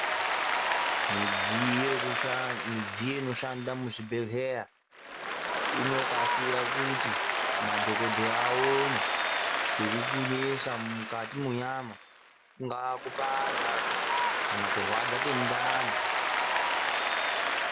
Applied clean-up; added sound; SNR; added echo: none; Applause; -4 dB; none.